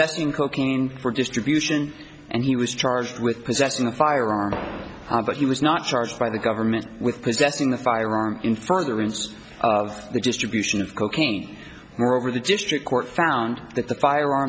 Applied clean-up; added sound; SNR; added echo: none; none; none; none.